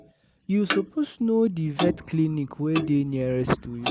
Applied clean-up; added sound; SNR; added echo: none; Clock; 9 dB; none.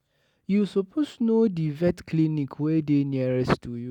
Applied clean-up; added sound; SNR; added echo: none; none; none; none.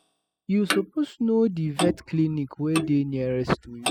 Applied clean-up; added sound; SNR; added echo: classical method spectral subtraction.